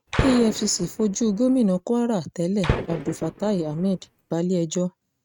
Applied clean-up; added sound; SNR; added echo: neural mask model RNNoise.